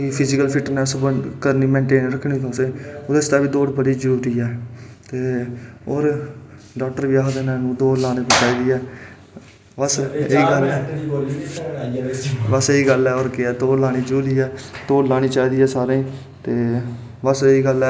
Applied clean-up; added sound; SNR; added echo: none; none; none; none.